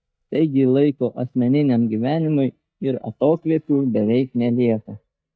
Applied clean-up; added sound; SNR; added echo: neural mask model DeepFilterNet 3.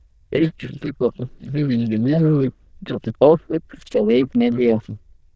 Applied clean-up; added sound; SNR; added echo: neural diffusion model UNIVERSE++.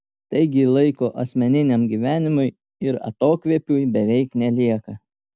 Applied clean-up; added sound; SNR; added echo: none; none; none; none.